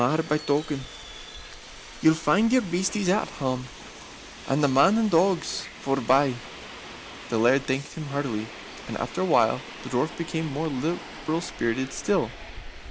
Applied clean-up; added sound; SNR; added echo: none; Subway, metro, underground; 15 dB; none.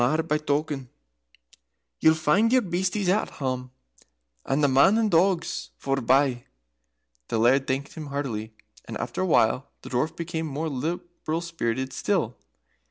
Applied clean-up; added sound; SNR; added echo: none; none; none; none.